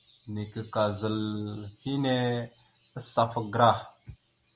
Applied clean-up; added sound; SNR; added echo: none; none; none; none.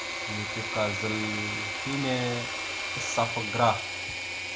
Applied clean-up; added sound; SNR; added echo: none; Engine / Mechanisms; 1 dB; none.